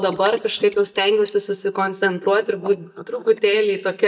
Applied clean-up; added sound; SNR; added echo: neural mask model DeepFilterNet 3.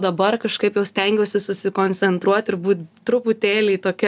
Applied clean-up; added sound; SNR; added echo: none; none; none; none.